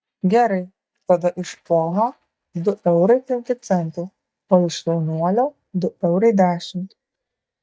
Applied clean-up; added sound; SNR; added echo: neural mask model DeepFilterNet 3.